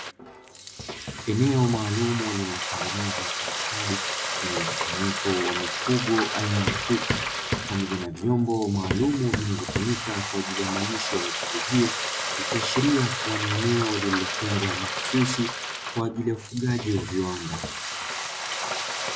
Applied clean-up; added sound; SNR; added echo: none; Frying (food) + Hammer; 2 dB; none.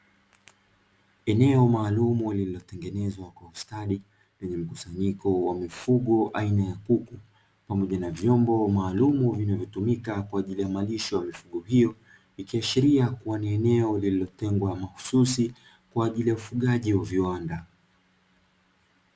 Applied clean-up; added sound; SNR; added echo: none; none; none; none.